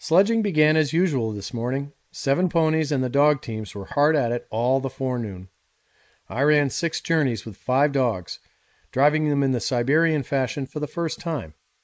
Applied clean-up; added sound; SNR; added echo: neural mask model Resemble Enhance denoiser.